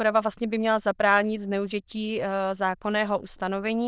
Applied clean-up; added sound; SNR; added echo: neural diffusion model UNIVERSE++.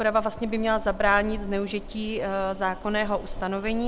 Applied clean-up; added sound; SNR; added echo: none; Train; 9 dB; none.